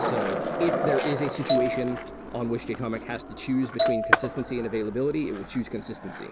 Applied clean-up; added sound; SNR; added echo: none; Skateboard + Marimba, xylophone; 0 dB; none.